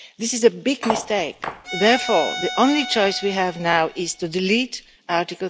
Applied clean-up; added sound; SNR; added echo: none; Cutlery, silverware + Bowed string instrument; 9 dB; none.